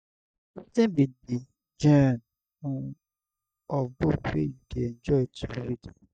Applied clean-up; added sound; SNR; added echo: neural mask model DeepFilterNet 3.